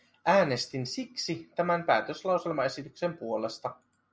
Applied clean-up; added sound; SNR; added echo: none; none; none; none.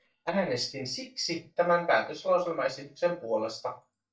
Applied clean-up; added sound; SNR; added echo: neural mask model DeepFilterNet 3.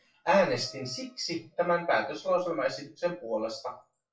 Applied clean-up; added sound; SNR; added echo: classical method WPE with log-MMSE.